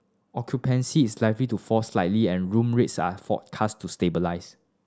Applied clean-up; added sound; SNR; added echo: none; none; none; none.